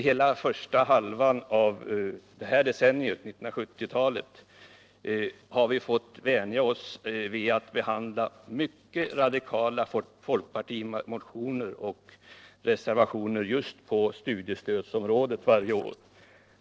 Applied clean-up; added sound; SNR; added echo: neural separator model SepFormer DNS4.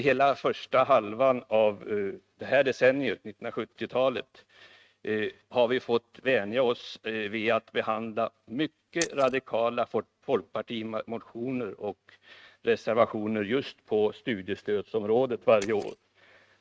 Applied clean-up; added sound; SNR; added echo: neural mask model RNNoise.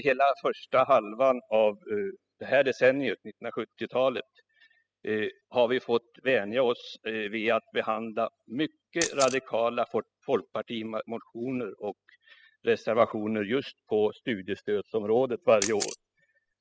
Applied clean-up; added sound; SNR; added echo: classical method spectral subtraction.